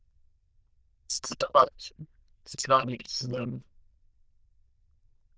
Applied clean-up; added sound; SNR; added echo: neural diffusion model UNIVERSE++.